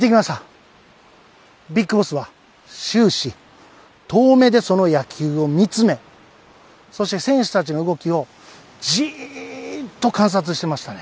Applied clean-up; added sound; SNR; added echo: none; none; none; none.